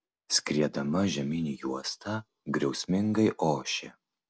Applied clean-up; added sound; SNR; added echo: none; none; none; none.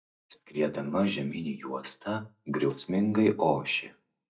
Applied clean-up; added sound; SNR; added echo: neural mask model DeepFilterNet 3.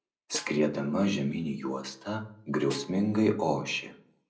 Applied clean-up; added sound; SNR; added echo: none; Snare drum; 17 dB; reverberation time 0.5 s.